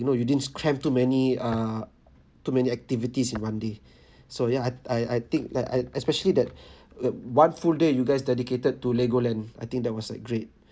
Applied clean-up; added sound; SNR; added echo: none; none; none; none.